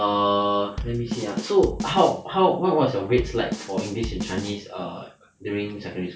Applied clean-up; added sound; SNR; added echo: none; Drum kit; 9 dB; none.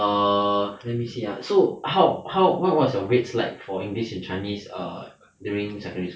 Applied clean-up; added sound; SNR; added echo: none; none; none; none.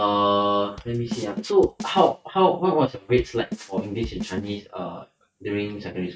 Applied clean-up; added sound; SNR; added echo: neural mask model RNNoise.